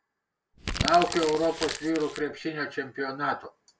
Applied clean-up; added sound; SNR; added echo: none; Crumpling, crinkling; 5 dB; none.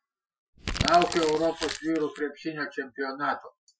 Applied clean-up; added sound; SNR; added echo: classical method Wiener filter.